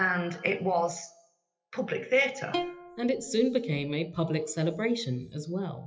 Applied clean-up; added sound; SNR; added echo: classical method WPE with log-MMSE.